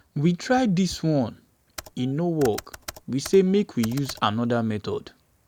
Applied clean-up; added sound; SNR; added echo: none; Computer keyboard; 17 dB; none.